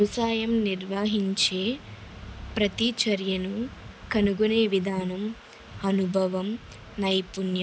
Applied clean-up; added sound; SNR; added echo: none; none; none; none.